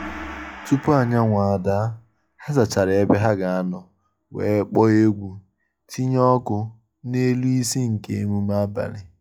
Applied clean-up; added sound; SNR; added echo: classical method log-MMSE.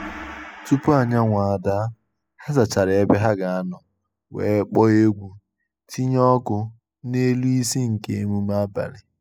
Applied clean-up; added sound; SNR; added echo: classical method spectral subtraction.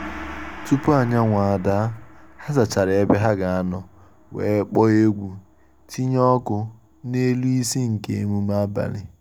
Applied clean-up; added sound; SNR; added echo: none; Gong; 19 dB; none.